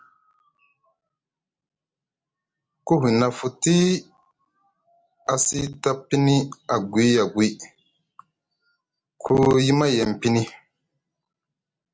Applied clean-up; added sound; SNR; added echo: none; none; none; none.